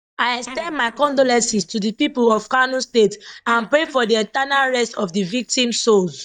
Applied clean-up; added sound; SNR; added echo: neural mask model DeepFilterNet 3.